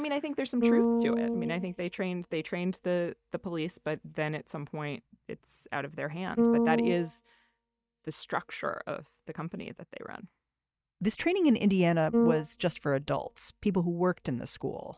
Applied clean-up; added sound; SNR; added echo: neural mask model DeepFilterNet 3.